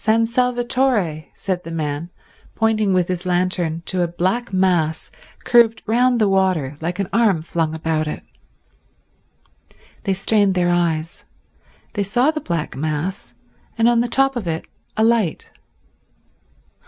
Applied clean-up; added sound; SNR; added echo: none; none; none; none.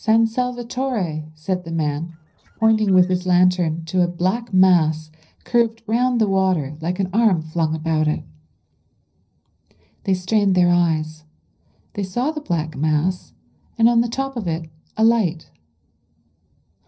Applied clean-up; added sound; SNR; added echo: neural separator model SepFormer DNS4.